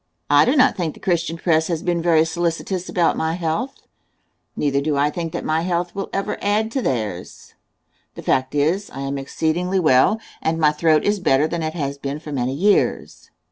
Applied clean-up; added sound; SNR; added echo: none; none; none; none.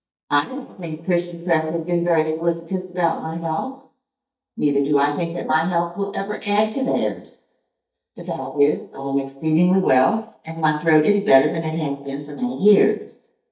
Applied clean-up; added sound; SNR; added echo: neural mask model DeepFilterNet 3.